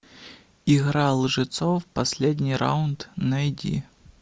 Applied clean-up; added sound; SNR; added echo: none; none; none; none.